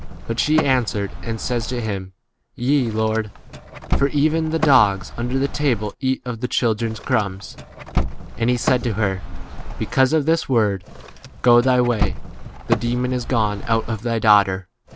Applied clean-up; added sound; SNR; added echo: none; Car; 7 dB; none.